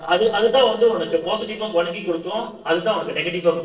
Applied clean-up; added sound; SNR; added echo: neural separator model SepFormer DNS4.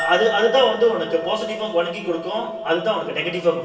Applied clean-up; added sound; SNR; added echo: none; Chink, clink; 10 dB; reverberation time 2.2 s.